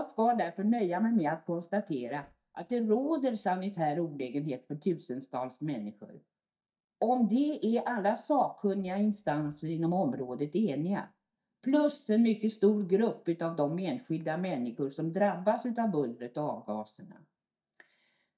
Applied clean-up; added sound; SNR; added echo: neural mask model DeepFilterNet 3.